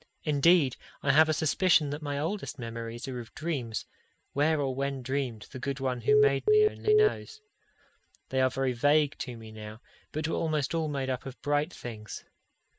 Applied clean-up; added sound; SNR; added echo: none; Telephone; -5 dB; none.